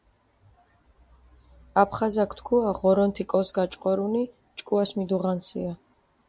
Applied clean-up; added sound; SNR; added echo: none; none; none; none.